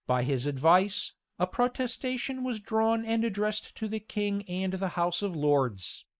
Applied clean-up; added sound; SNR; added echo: neural mask model Resemble Enhance denoiser.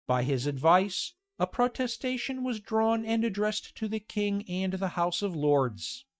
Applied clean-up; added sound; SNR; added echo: neural mask model DeepFilterNet 3.